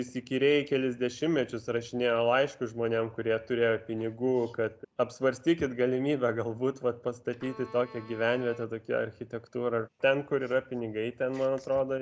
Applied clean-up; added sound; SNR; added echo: none; Bowed string instrument; 19 dB; none.